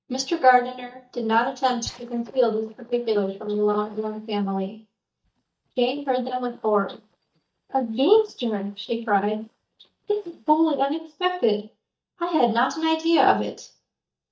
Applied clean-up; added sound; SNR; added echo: neural mask model DeepFilterNet 3.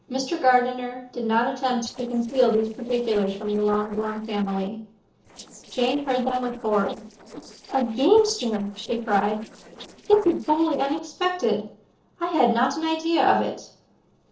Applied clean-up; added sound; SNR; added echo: neural separator model SepFormer DNS4.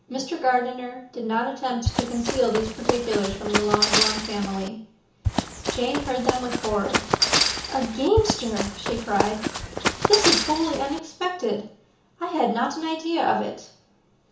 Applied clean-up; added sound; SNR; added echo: none; Run; -1 dB; reverberation time 0.8 s.